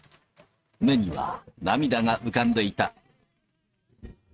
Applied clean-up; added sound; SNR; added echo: neural mask model RNNoise.